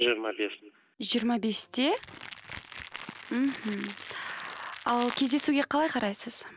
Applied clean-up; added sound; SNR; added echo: none; Crackle; 12 dB; none.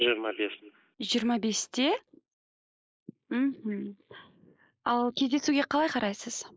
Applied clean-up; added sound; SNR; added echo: neural mask model Resemble Enhance denoiser.